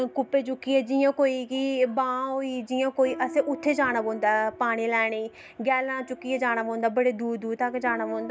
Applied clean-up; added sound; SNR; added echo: none; Piano; 18 dB; none.